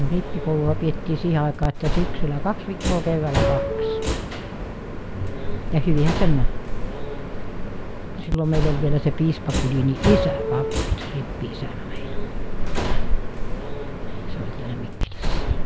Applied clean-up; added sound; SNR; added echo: none; Subway, metro, underground; -3 dB; none.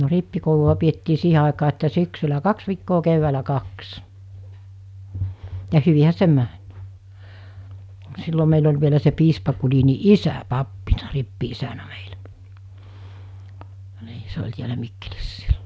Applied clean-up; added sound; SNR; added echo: none; none; none; none.